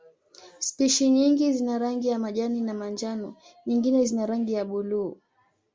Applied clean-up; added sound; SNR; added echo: none; none; none; none.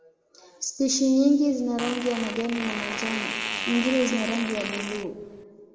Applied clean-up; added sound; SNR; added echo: none; Fart; 6 dB; reverberation time 2.1 s.